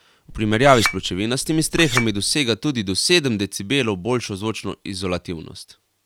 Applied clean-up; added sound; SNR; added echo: none; Chink, clink; 7 dB; none.